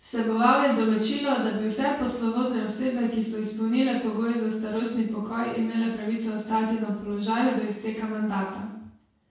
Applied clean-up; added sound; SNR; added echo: none; none; none; reverberation time 0.6 s.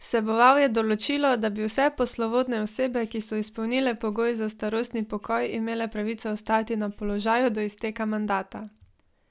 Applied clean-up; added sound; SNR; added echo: none; none; none; none.